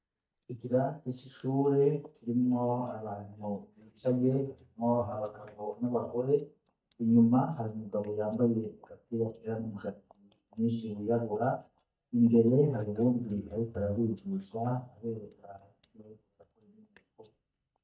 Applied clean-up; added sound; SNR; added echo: neural mask model DeepFilterNet 3.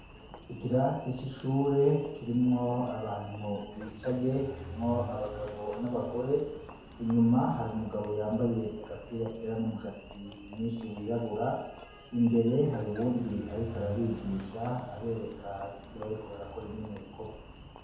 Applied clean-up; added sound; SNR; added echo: none; Engine; 14 dB; reverberation time 0.9 s.